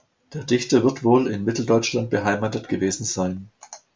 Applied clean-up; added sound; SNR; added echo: none; none; none; none.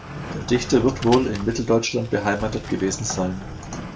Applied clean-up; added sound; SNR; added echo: none; Sliding door; 11 dB; none.